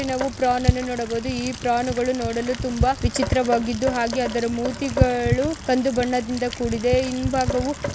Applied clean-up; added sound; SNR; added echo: none; Rain; 4 dB; none.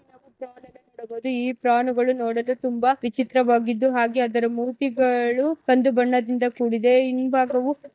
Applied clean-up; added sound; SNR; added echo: neural mask model DeepFilterNet 3.